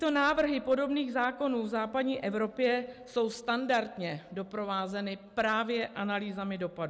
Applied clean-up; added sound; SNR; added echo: none; none; none; none.